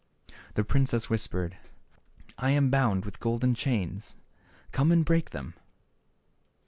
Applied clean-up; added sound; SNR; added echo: none; none; none; none.